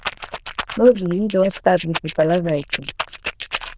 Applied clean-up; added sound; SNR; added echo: neural diffusion model UNIVERSE++.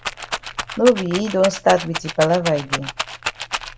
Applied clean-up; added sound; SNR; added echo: none; Rattle; 8 dB; none.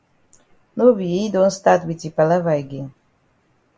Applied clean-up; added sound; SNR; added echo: none; none; none; none.